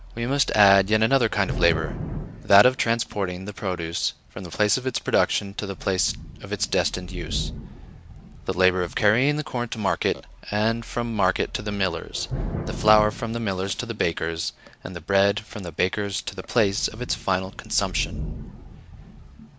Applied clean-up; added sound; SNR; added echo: none; Thunder / Rain; 11 dB; none.